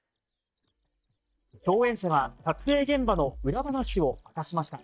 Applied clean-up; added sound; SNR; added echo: neural mask model DeepFilterNet 3.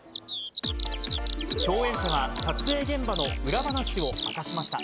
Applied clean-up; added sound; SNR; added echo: none; Bird vocalization, bird call, bird song; 7 dB; none.